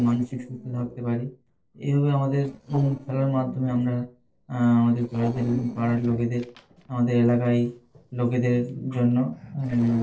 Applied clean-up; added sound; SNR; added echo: neural separator model SepFormer DNS4.